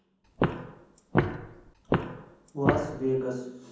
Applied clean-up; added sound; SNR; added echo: none; Walk, footsteps; -4 dB; reverberation time 1.2 s.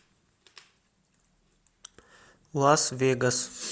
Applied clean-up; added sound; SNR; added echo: none; none; none; none.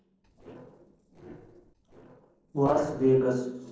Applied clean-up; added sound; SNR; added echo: neural separator model SepFormer DNS4.